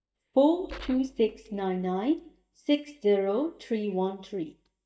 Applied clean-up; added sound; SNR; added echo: neural mask model DeepFilterNet 3.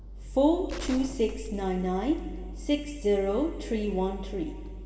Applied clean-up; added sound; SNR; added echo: none; Gunshot, gunfire; 17 dB; reverberation time 2.2 s.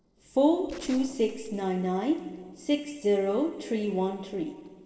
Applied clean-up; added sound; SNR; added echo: neural separator model SepFormer DNS4.